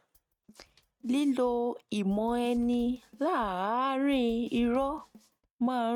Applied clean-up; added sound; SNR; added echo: neural mask model RNNoise.